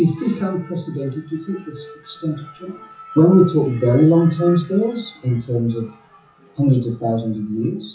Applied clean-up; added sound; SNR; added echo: classical method WPE with log-MMSE.